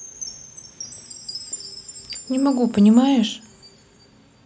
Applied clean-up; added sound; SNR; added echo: none; Chime; 16 dB; none.